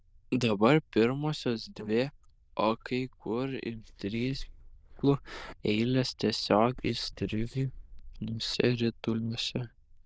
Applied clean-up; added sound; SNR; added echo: neural diffusion model UNIVERSE++.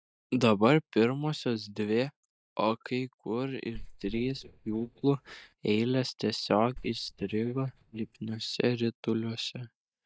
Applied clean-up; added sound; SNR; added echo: neural mask model DeepFilterNet 3.